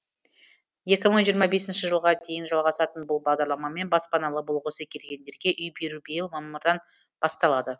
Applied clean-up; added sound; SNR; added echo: none; none; none; none.